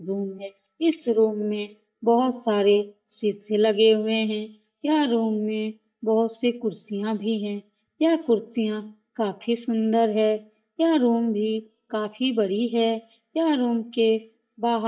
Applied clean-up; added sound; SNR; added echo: neural mask model DeepFilterNet 3.